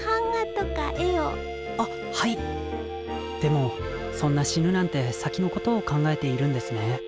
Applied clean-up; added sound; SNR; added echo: none; Telephone; 9 dB; none.